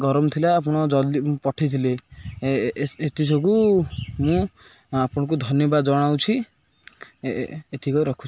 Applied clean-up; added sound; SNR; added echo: none; none; none; none.